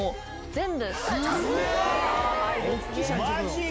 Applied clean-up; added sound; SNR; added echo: none; Sneeze; 13 dB; none.